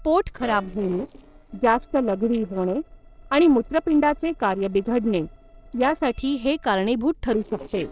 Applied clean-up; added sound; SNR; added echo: neural separator model SepFormer DNS4.